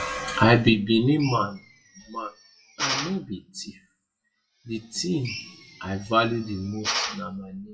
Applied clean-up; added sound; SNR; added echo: classical method WPE with log-MMSE.